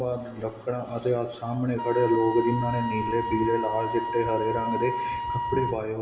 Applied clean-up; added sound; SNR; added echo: none; Wind instrument, woodwind instrument; 5 dB; reverberation time 1.6 s.